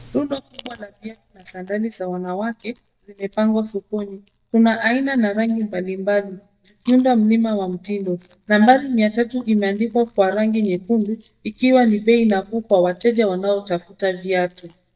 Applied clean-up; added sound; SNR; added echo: neural mask model DeepFilterNet 3.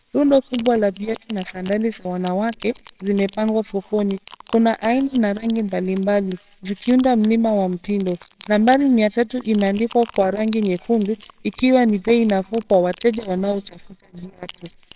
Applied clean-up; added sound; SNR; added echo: neural separator model SepFormer WHAMR!.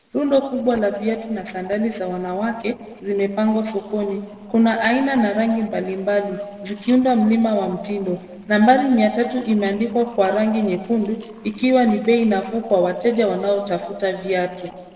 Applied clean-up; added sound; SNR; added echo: neural separator model SepFormer DNS4.